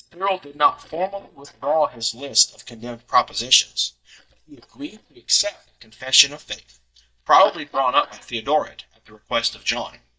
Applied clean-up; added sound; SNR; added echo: neural mask model DeepFilterNet 3.